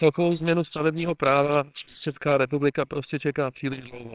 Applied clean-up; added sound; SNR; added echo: neural separator model SepFormer WHAMR!.